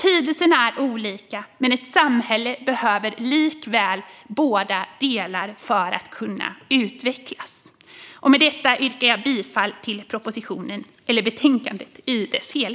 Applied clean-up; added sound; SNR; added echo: none; none; none; none.